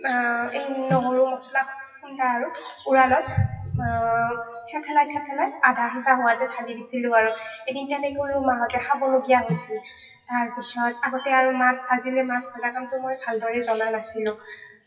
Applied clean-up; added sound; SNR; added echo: classical method WPE with log-MMSE.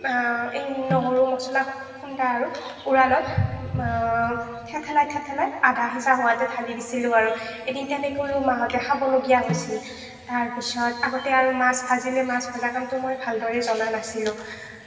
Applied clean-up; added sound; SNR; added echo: none; Snare drum; 11 dB; reverberation time 2.9 s.